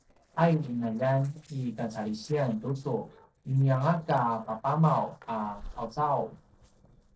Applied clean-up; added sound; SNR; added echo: neural separator model SepFormer DNS4.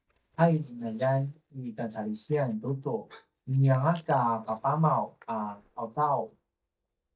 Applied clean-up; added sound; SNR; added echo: neural mask model DeepFilterNet 3.